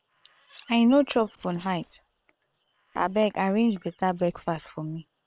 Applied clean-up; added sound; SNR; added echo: neural separator model SepFormer WHAM!.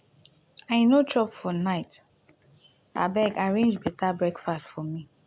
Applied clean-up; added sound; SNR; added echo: none; none; none; none.